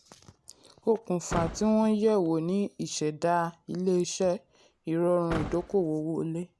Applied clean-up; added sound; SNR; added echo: none; Slam / Car; 14 dB; none.